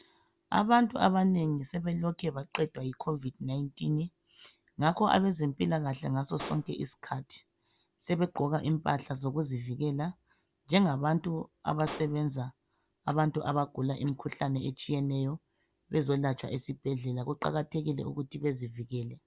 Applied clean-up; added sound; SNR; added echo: none; Explosion; 17 dB; none.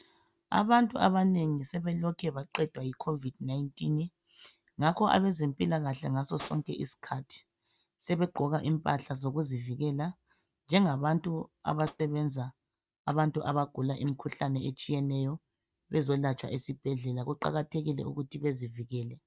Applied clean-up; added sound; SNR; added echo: neural mask model RNNoise.